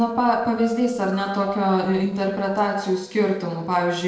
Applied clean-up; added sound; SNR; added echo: neural separator model SepFormer DNS4.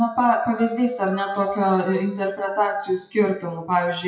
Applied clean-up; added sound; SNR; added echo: classical method WPE with log-MMSE.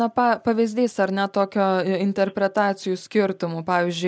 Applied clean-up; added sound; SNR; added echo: none; none; none; none.